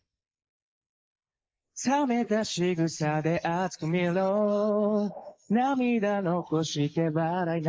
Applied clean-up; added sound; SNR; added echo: neural mask model Resemble Enhance denoiser.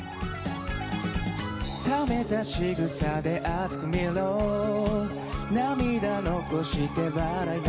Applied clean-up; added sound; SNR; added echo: none; Alarm; 15 dB; none.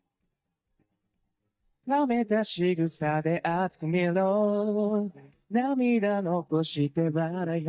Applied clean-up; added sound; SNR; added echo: neural mask model DeepFilterNet 3.